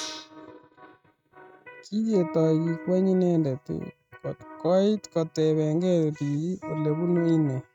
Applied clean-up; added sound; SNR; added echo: neural mask model RNNoise.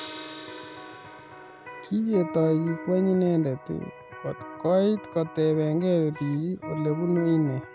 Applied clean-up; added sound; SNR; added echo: none; Electric guitar + Gong; 14 dB; none.